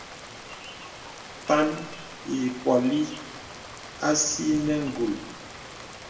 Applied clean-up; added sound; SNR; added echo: none; Rain; 13 dB; reverberation time 0.8 s.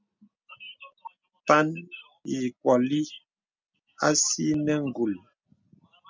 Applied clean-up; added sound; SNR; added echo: none; none; none; none.